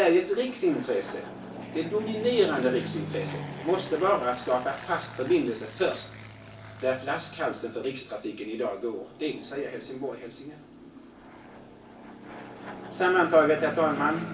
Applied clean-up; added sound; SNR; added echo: none; Fixed-wing aircraft, airplane; 12 dB; reverberation time 0.3 s.